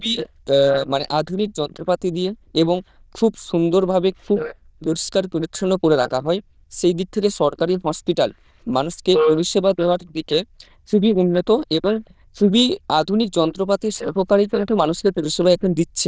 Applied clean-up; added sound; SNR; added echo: neural diffusion model UNIVERSE++.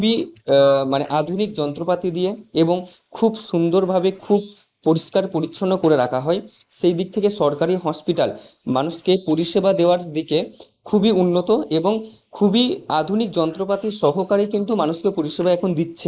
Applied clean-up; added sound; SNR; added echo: neural mask model Resemble Enhance denoiser.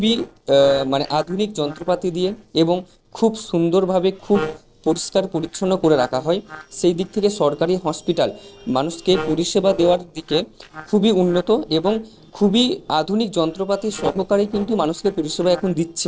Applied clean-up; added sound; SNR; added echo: neural separator model SepFormer DNS4.